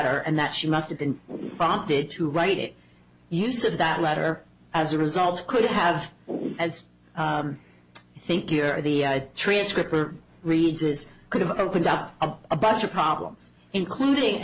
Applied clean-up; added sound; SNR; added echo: none; none; none; none.